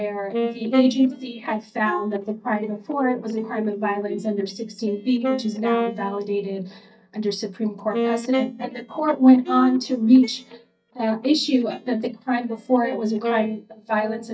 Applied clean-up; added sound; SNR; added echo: neural mask model DeepFilterNet 3.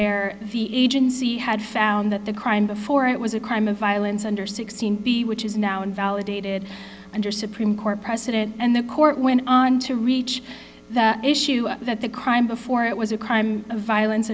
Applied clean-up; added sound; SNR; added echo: none; none; none; none.